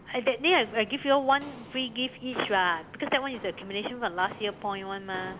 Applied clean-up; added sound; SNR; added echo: none; Walk, footsteps; 18 dB; none.